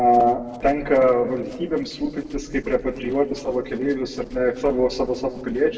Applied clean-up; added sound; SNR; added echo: neural separator model SepFormer DNS4.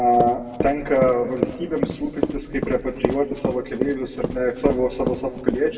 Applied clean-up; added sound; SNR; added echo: none; Run; 5 dB; reverberation time 1.9 s.